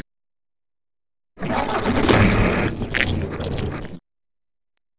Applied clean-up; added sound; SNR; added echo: neural separator model SepFormer DNS4.